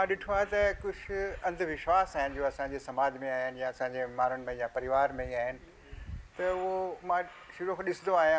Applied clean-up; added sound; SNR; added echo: none; Wind; 18 dB; none.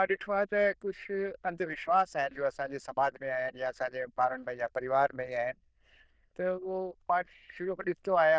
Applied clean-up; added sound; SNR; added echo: neural diffusion model UNIVERSE++.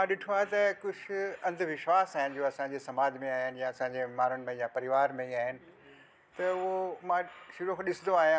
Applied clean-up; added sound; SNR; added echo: none; none; none; none.